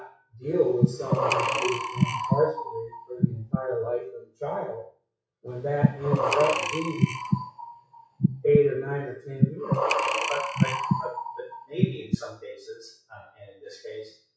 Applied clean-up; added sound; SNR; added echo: classical method WPE with log-MMSE.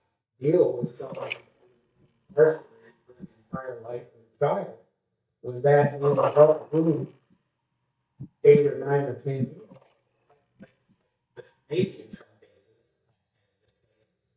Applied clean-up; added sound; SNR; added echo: neural mask model DeepFilterNet 3.